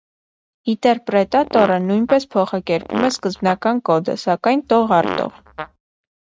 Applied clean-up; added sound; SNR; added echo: neural mask model RNNoise.